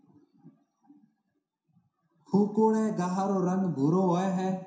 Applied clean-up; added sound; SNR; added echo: none; none; none; reverberation time 0.6 s.